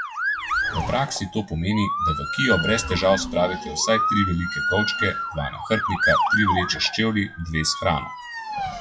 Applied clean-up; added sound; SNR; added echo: classical method WPE with log-MMSE.